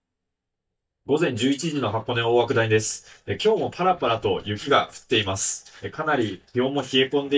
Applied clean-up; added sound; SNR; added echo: neural mask model DeepFilterNet 3.